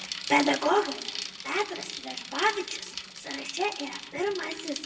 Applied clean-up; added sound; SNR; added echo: none; Bicycle; 9 dB; reverberation time 0.7 s.